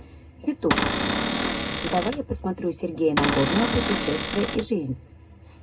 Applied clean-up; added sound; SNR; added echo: none; Cupboard open or close / Door; -2 dB; reverberation time 0.2 s.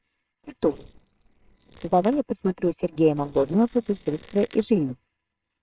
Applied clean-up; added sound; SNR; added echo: neural separator model SepFormer WHAMR!.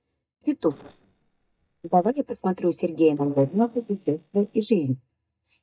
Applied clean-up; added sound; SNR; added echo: neural mask model DeepFilterNet 3.